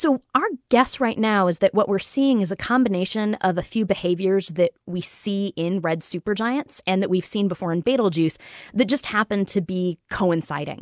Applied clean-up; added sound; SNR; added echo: none; none; none; none.